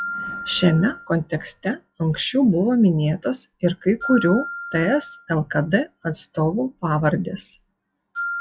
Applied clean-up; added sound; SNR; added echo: classical method log-MMSE.